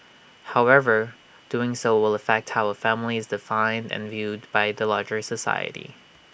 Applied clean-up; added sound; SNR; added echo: none; none; none; none.